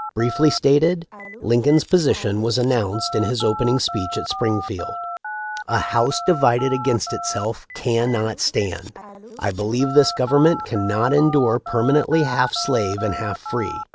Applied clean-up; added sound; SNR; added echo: none; Telephone; 10 dB; none.